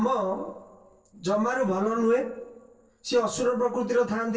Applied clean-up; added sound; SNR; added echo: neural separator model SepFormer DNS4.